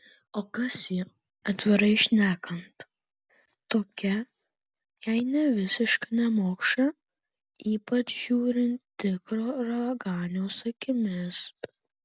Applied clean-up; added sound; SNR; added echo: none; none; none; none.